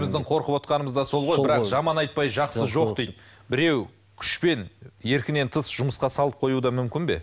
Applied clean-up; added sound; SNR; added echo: none; none; none; none.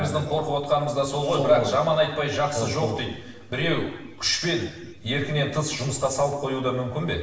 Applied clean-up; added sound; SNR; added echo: none; none; none; reverberation time 1.0 s.